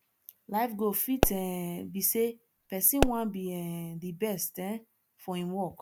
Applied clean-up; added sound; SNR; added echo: none; Explosion; 1 dB; none.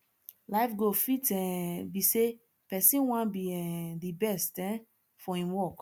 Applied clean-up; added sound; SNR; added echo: none; none; none; none.